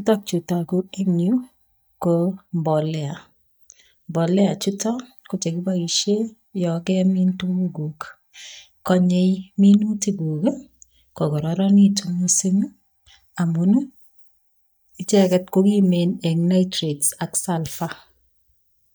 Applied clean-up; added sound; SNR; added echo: neural mask model DeepFilterNet 3.